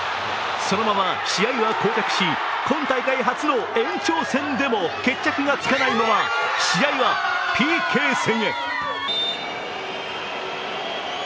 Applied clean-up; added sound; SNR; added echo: none; none; none; none.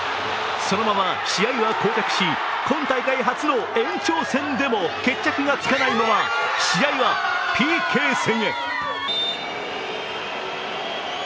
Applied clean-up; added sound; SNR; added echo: none; Bowed string instrument; 20 dB; none.